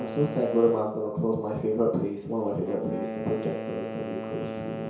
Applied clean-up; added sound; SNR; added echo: none; Wind instrument, woodwind instrument; 9 dB; reverberation time 0.6 s.